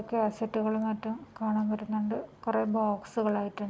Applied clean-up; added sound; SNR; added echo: none; none; none; none.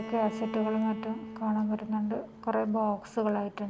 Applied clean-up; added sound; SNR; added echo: none; Bowed string instrument; 11 dB; none.